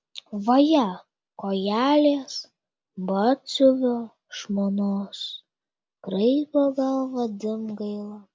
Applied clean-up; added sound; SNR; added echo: none; none; none; none.